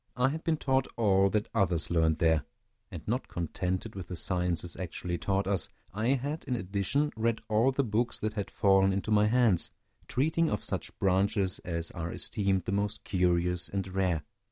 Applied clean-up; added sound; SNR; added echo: none; none; none; none.